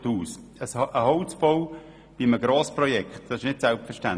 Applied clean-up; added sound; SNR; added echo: none; none; none; none.